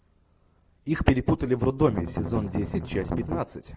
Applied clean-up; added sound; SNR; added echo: none; Strum; 4 dB; none.